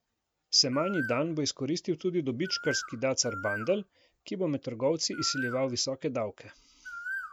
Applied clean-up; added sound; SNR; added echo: none; Bird; 11 dB; none.